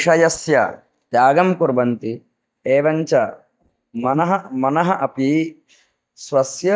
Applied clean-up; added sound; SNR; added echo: neural mask model DeepFilterNet 3.